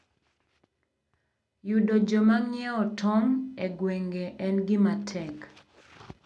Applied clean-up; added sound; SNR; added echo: none; none; none; none.